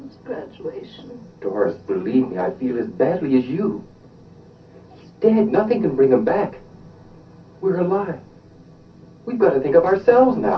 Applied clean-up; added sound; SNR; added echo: none; none; none; reverberation time 0.3 s.